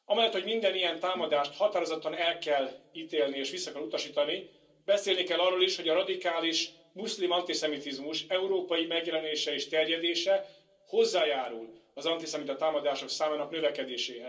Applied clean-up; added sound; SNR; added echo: none; none; none; reverberation time 0.3 s.